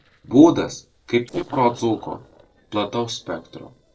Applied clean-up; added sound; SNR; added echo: neural separator model SepFormer DNS4.